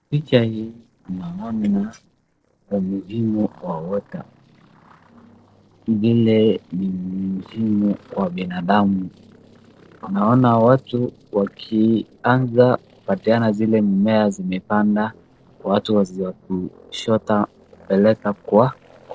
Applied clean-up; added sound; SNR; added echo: neural separator model SepFormer DNS4.